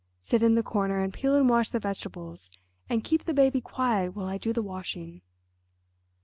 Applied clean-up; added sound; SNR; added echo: none; none; none; none.